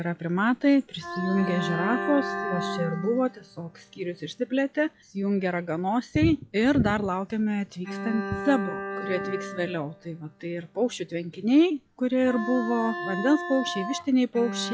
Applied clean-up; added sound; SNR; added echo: classical method log-MMSE.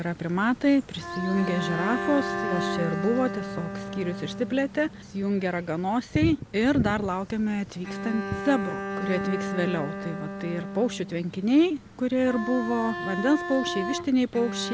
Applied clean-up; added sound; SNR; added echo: none; Bowed string instrument + Bowed string instrument; 7 dB; none.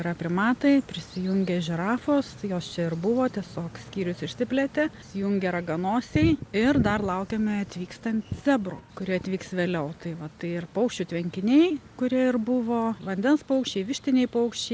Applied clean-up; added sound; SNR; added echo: none; none; none; none.